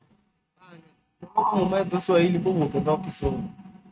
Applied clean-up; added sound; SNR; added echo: neural mask model RNNoise.